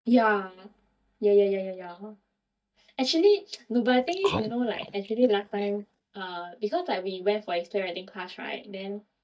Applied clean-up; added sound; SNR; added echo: neural mask model DeepFilterNet 3.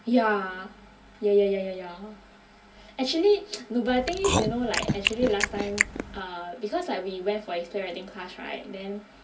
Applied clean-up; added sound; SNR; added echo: none; Chewing, mastication; 0 dB; reverberation time 0.3 s.